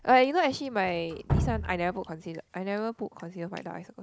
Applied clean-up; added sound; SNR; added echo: none; Drip; 7 dB; none.